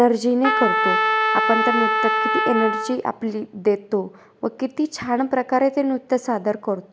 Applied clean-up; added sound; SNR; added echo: none; Trumpet; -1 dB; none.